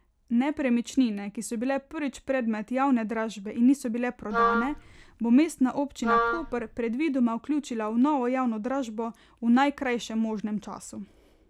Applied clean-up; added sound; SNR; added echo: none; Wind instrument, woodwind instrument; 1 dB; none.